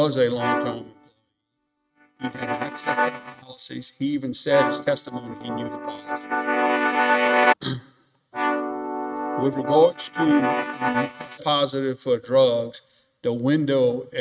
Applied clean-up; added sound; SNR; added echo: neural mask model RNNoise.